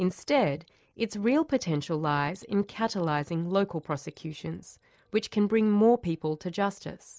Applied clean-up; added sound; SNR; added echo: neural mask model Resemble Enhance denoiser.